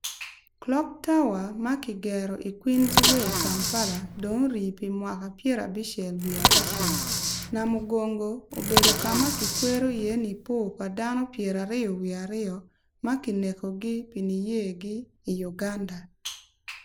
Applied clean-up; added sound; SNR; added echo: none; Bicycle; -3 dB; none.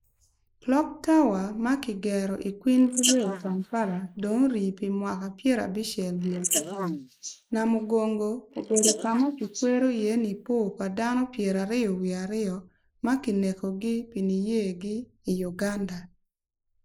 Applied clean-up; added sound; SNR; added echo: neural mask model Resemble Enhance denoiser.